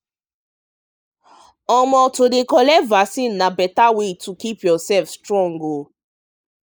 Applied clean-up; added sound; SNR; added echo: neural mask model Resemble Enhance denoiser.